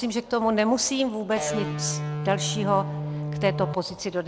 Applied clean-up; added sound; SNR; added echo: none; Electric guitar; 3 dB; none.